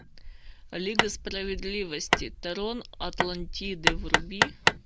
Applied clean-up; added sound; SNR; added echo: none; Hammer; -5 dB; none.